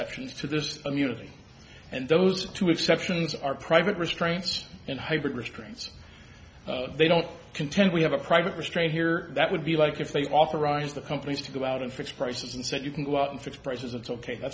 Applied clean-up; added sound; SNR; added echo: none; none; none; none.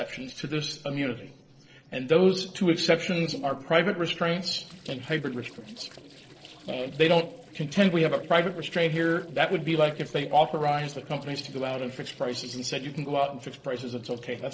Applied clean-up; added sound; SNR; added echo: neural separator model SepFormer DNS4.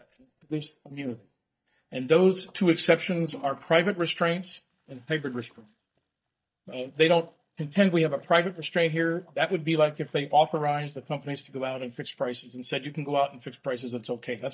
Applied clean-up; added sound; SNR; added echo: neural mask model DeepFilterNet 3.